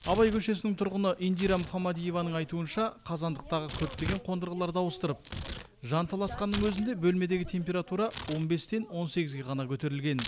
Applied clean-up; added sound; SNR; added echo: none; Tearing; 12 dB; none.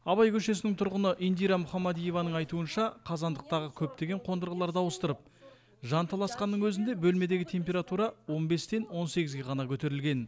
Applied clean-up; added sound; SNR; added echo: none; none; none; none.